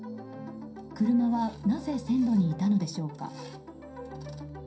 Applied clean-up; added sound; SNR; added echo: none; Organ; 19 dB; reverberation time 0.3 s.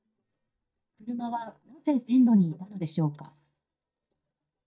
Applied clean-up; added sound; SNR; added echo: neural mask model DeepFilterNet 3.